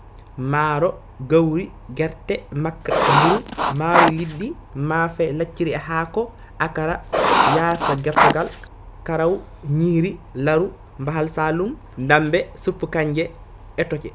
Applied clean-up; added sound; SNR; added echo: none; Writing; -3 dB; none.